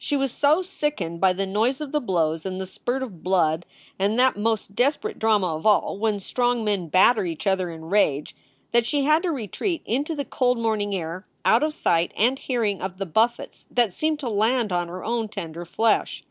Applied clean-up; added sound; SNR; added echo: none; none; none; none.